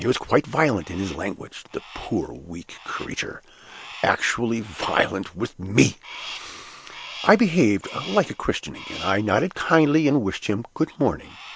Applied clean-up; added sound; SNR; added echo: none; Crow; 19 dB; none.